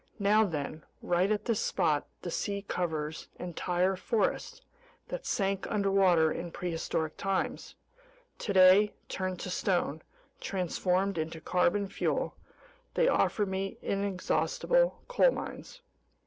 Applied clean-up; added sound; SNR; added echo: none; none; none; none.